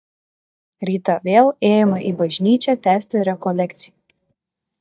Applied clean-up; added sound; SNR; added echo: neural mask model DeepFilterNet 3.